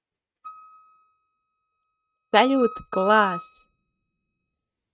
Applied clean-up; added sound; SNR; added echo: neural mask model RNNoise.